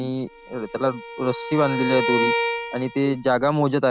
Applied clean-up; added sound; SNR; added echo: none; Bowed string instrument; 5 dB; none.